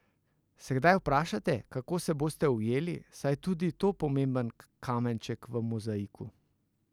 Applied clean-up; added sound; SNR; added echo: none; none; none; none.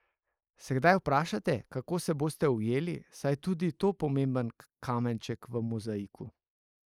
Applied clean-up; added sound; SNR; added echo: neural mask model Resemble Enhance denoiser.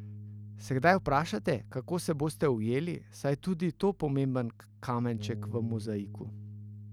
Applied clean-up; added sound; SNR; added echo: none; Bass guitar; 13 dB; none.